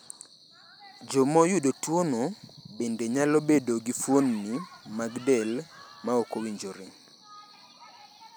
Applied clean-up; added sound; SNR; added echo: none; none; none; none.